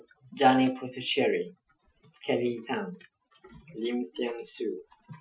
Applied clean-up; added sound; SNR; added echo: classical method Wiener filter.